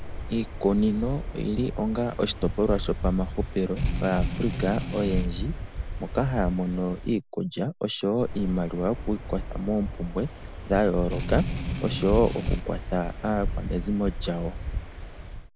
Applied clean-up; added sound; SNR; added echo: none; Waves, surf + Strum; 4 dB; none.